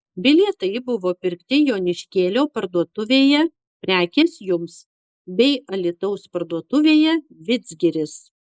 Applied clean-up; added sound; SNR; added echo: neural mask model Resemble Enhance denoiser.